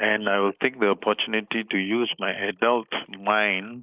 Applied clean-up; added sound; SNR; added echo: neural mask model Resemble Enhance denoiser.